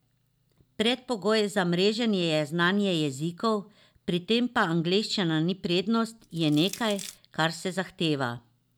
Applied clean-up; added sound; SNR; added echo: none; Crushing; 16 dB; none.